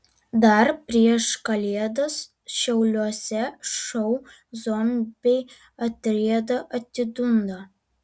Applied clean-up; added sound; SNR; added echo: none; none; none; none.